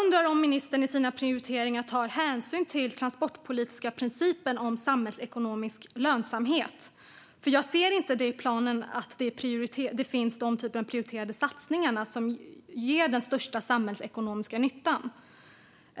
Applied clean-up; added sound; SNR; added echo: none; none; none; none.